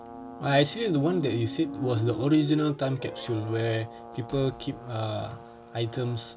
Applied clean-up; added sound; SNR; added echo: none; Brass instrument + Squeak; 12 dB; none.